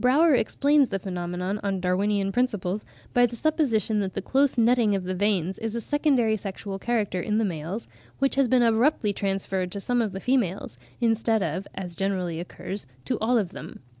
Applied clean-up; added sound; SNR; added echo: none; none; none; none.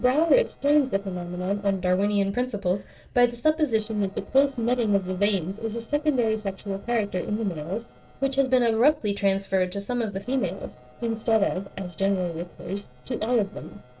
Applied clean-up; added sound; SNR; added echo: neural separator model SepFormer DNS4.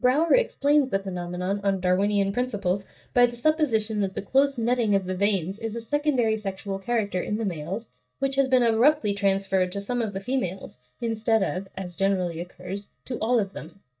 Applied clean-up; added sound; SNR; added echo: neural mask model DeepFilterNet 3.